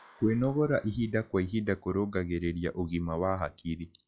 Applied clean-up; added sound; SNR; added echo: classical method log-MMSE.